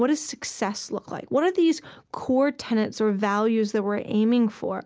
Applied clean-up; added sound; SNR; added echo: none; none; none; none.